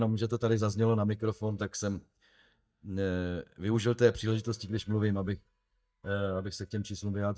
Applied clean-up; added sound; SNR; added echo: neural mask model DeepFilterNet 3.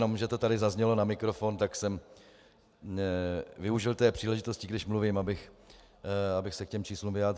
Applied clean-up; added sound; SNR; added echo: none; none; none; none.